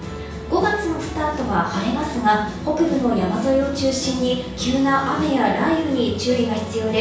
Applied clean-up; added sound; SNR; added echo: none; none; none; reverberation time 0.7 s.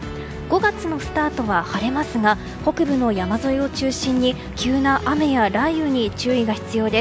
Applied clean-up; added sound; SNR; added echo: none; none; none; none.